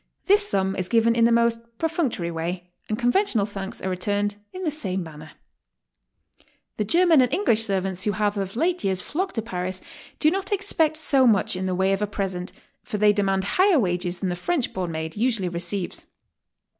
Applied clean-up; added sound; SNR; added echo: none; none; none; none.